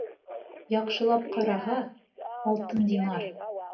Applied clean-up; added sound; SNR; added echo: none; Telephone; 8 dB; reverberation time 0.3 s.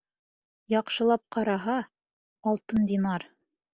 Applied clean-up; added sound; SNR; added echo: none; none; none; none.